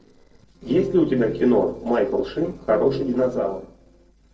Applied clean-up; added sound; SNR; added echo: neural separator model SepFormer DNS4.